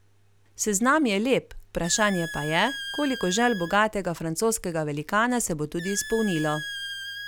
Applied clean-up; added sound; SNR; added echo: none; Squeak; 13 dB; none.